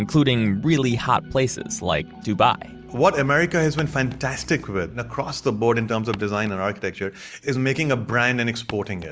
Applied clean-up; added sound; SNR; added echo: none; Walk, footsteps; 16 dB; none.